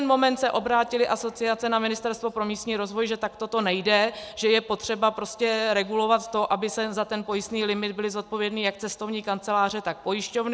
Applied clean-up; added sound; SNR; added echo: none; none; none; none.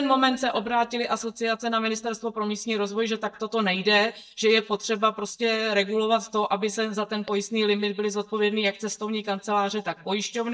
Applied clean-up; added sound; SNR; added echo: neural mask model DeepFilterNet 3.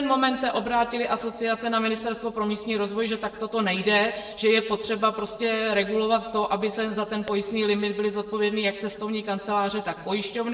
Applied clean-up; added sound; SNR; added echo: none; Tap / Glass; 16 dB; reverberation time 0.9 s.